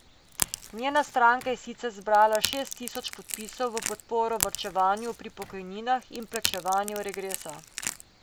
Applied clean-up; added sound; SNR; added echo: none; Crack / Crackle; 9 dB; none.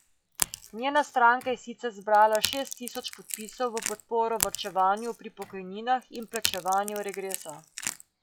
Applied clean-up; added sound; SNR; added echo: classical method log-MMSE.